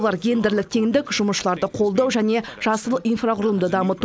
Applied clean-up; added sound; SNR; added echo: none; none; none; none.